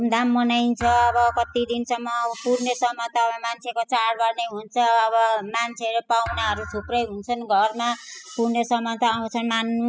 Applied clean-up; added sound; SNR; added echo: classical method spectral subtraction.